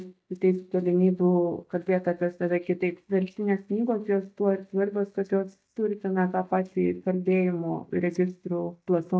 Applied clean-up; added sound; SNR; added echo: neural mask model DeepFilterNet 3.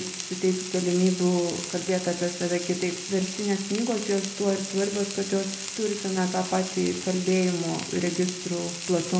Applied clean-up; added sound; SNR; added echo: none; Frying (food); 9 dB; reverberation time 0.8 s.